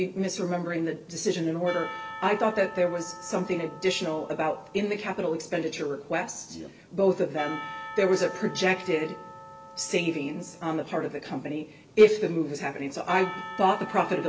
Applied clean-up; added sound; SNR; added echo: none; Percussion; 15 dB; none.